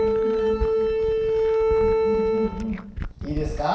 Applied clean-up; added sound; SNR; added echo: none; Glass; 11 dB; reverberation time 0.7 s.